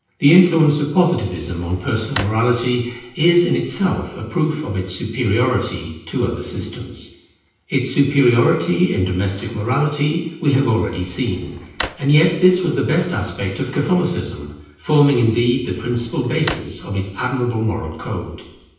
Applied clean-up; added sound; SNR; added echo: none; Drawer open or close; 16 dB; reverberation time 0.9 s.